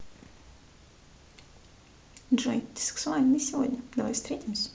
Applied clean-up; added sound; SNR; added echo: none; none; none; none.